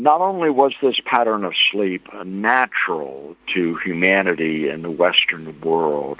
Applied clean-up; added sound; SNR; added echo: none; none; none; none.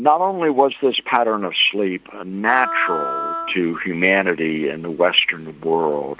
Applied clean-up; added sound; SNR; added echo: none; Wind instrument, woodwind instrument; 8 dB; none.